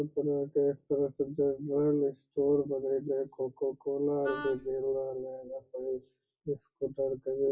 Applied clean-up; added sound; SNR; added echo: classical method WPE with log-MMSE.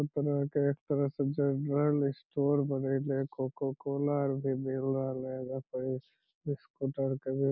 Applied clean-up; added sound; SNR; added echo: none; none; none; none.